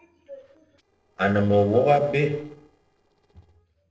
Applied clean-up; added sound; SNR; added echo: neural separator model SepFormer DNS4.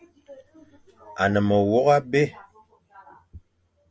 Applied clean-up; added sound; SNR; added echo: none; none; none; none.